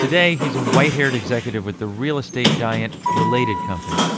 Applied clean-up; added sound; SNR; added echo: none; Sliding door; 1 dB; none.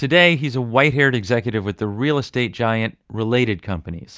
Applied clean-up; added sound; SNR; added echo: none; none; none; none.